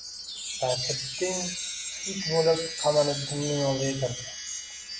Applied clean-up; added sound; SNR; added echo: none; Chime; 5 dB; none.